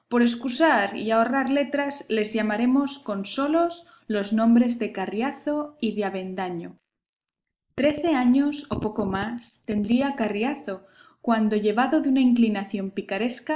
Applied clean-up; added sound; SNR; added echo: neural mask model Resemble Enhance denoiser.